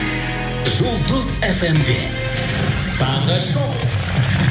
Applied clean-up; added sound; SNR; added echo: none; none; none; reverberation time 0.8 s.